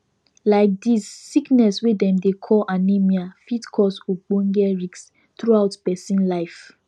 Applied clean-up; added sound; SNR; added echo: none; none; none; none.